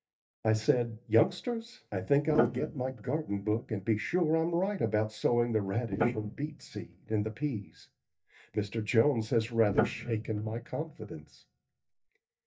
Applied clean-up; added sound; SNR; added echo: neural mask model DeepFilterNet 3.